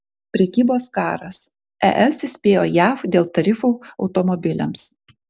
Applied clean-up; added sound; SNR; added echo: none; none; none; none.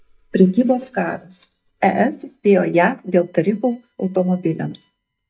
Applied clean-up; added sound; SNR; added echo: neural mask model DeepFilterNet 3.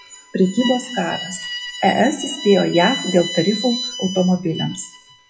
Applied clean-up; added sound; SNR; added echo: classical method WPE with log-MMSE.